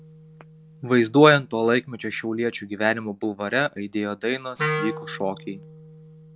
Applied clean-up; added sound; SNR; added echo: none; Wind instrument, woodwind instrument; 13 dB; none.